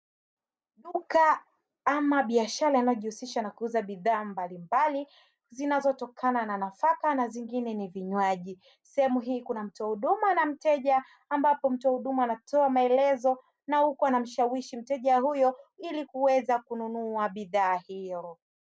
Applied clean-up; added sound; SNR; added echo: none; none; none; none.